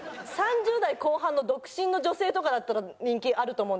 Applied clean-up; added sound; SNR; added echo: none; none; none; none.